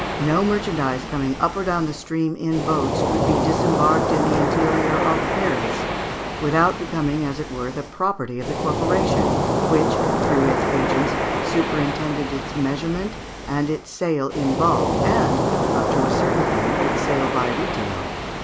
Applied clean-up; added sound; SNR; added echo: none; Waves, surf; -1 dB; none.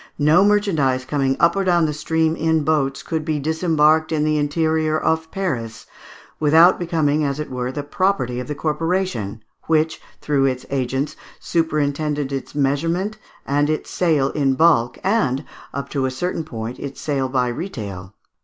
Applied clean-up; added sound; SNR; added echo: none; none; none; none.